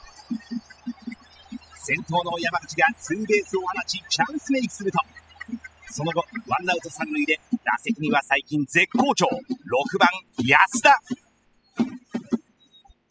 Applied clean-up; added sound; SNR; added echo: classical method spectral subtraction.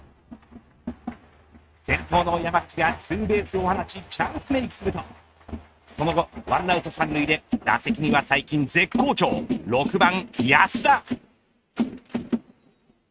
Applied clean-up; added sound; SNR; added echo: neural mask model RNNoise.